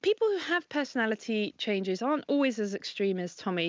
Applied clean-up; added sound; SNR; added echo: none; none; none; none.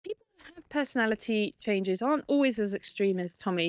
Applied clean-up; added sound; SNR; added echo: neural mask model DeepFilterNet 3.